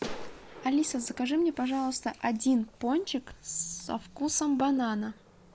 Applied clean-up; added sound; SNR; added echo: none; Fireworks; 18 dB; none.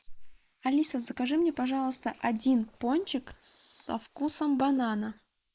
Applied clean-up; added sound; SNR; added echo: neural mask model Resemble Enhance denoiser.